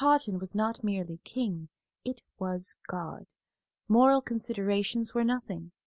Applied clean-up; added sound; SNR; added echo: none; none; none; none.